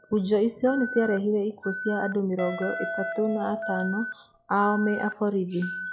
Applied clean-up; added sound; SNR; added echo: classical method log-MMSE.